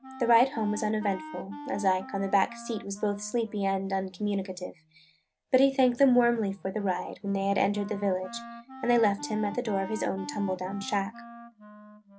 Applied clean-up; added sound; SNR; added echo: none; Wind instrument, woodwind instrument; 16 dB; none.